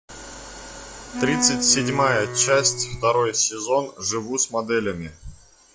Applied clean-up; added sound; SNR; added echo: classical method log-MMSE.